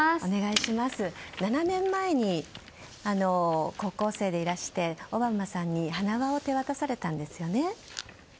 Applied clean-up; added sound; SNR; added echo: none; none; none; none.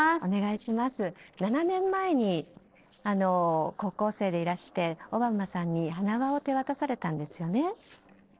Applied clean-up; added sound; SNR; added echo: neural separator model SepFormer DNS4.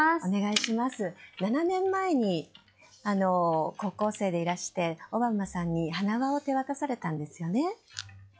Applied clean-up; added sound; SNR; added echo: classical method log-MMSE.